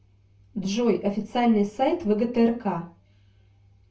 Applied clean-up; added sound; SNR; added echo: none; none; none; reverberation time 0.2 s.